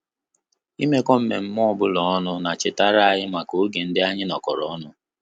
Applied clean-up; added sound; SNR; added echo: none; none; none; none.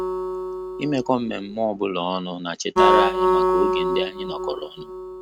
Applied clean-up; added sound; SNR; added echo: neural mask model RNNoise.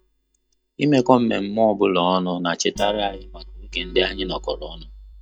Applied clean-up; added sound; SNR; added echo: neural mask model DeepFilterNet 3.